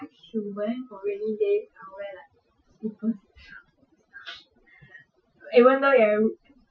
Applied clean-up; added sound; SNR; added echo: classical method Wiener filter.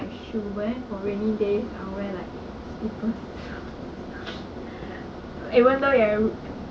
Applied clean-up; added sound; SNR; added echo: none; none; none; none.